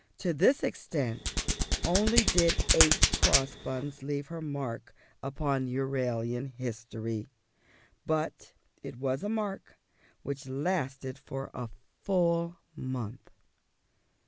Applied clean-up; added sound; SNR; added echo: none; Hands; -4 dB; none.